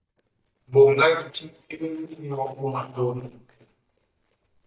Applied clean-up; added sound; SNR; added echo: neural mask model DeepFilterNet 3.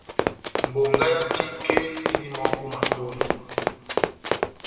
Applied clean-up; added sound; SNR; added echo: none; Run; -3 dB; reverberation time 2.5 s.